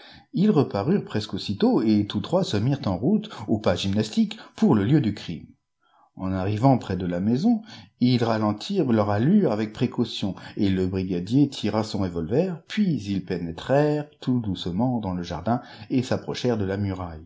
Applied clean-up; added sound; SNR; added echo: none; none; none; none.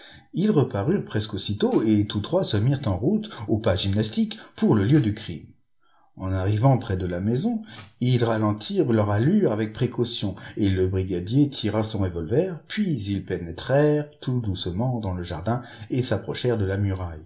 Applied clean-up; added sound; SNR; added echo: none; Tambourine; 18 dB; reverberation time 0.2 s.